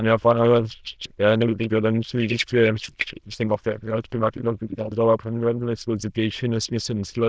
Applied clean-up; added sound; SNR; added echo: neural diffusion model UNIVERSE++.